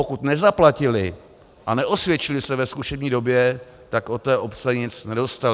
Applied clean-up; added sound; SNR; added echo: none; none; none; none.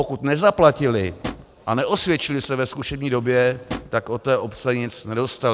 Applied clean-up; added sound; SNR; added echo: none; Drawer open or close; 16 dB; none.